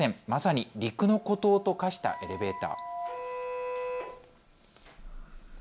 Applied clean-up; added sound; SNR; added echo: none; Wind instrument, woodwind instrument; 13 dB; none.